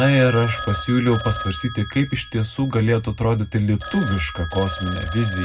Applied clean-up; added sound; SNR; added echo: none; Telephone; 7 dB; reverberation time 0.3 s.